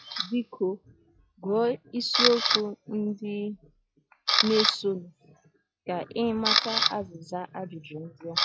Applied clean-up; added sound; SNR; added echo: classical method log-MMSE.